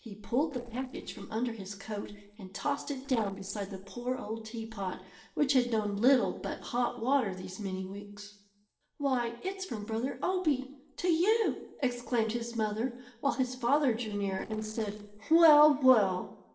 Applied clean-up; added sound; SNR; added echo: neural separator model SepFormer DNS4.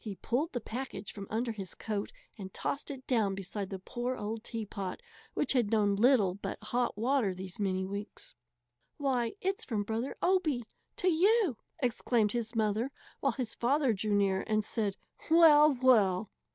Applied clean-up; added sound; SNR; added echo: none; none; none; none.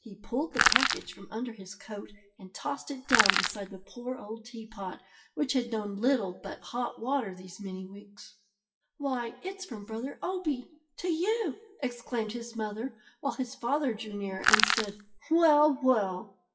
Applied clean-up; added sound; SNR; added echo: classical method WPE with log-MMSE.